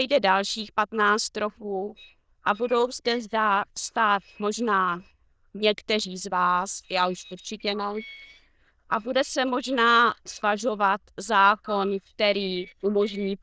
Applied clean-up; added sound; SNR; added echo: neural diffusion model UNIVERSE++.